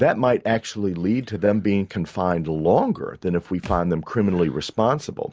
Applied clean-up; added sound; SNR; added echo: none; Thump, thud; 17 dB; none.